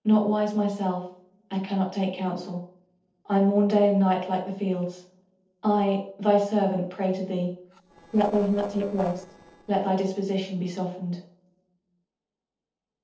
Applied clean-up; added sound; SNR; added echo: neural separator model SepFormer DNS4.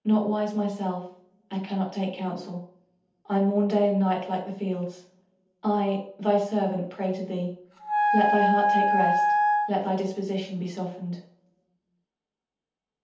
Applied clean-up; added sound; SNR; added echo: none; Wind instrument, woodwind instrument; -4 dB; reverberation time 0.6 s.